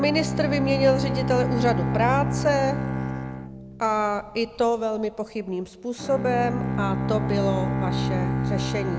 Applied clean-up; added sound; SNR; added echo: none; Bowed string instrument; 2 dB; none.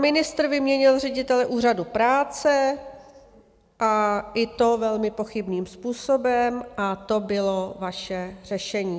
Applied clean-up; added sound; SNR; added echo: none; none; none; none.